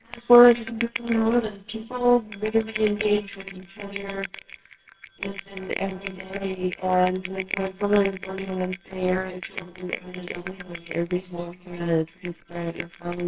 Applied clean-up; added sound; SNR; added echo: neural separator model SepFormer WHAMR!.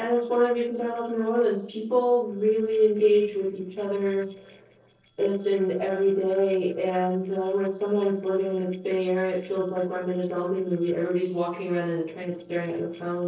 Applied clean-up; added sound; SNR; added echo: neural separator model SepFormer DNS4.